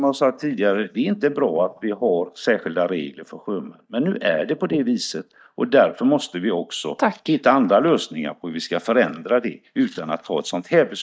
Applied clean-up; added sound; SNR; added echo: neural mask model DeepFilterNet 3.